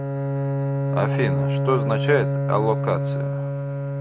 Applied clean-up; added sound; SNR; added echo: none; Bowed string instrument; -3 dB; none.